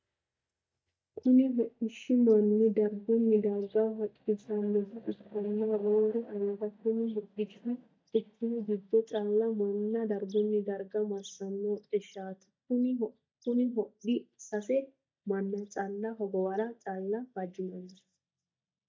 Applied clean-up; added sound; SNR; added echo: neural mask model DeepFilterNet 3.